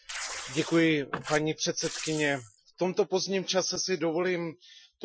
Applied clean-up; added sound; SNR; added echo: classical method Wiener filter.